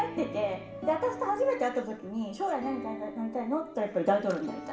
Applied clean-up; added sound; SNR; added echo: none; none; none; reverberation time 0.8 s.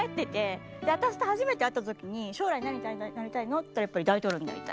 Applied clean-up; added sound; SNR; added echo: none; none; none; none.